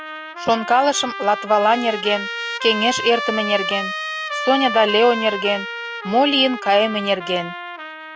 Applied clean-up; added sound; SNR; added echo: none; Trumpet; 8 dB; none.